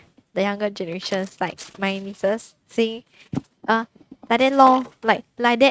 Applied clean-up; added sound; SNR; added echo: neural mask model RNNoise.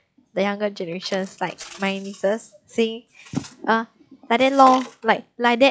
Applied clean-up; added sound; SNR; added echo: classical method log-MMSE.